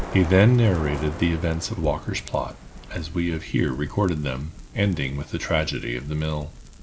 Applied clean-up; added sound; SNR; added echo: none; Crackle; 14 dB; none.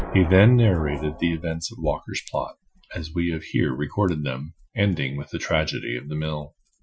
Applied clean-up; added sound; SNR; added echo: classical method Wiener filter.